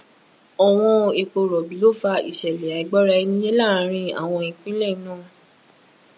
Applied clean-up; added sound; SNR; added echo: none; none; none; none.